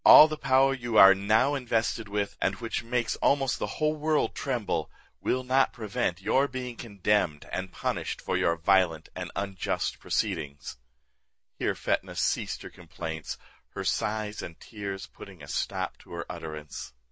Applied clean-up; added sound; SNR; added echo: none; none; none; none.